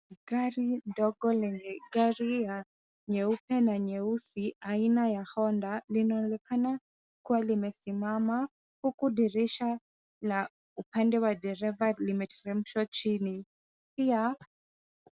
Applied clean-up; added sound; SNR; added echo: none; none; none; none.